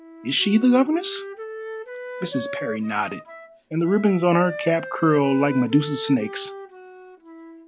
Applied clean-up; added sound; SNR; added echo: none; Wind instrument, woodwind instrument; 12 dB; none.